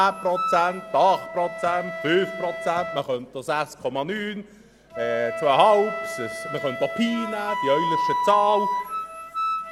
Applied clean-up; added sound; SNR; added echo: none; Wind instrument, woodwind instrument; 5 dB; none.